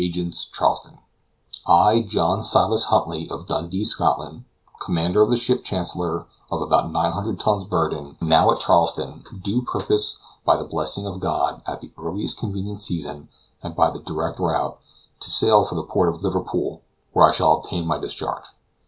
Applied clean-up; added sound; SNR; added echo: none; none; none; none.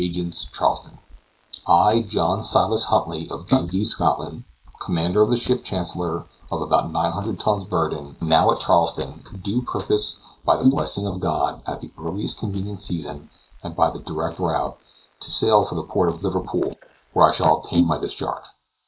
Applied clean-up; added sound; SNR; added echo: neural mask model Resemble Enhance denoiser.